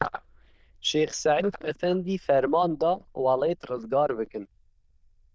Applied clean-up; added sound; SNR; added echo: neural diffusion model UNIVERSE++.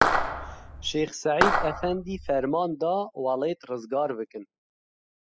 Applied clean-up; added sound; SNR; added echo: classical method spectral subtraction.